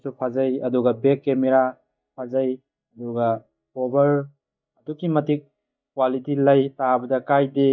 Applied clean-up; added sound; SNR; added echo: neural mask model DeepFilterNet 3.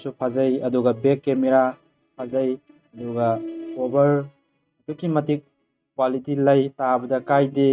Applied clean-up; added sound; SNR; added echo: neural mask model RNNoise.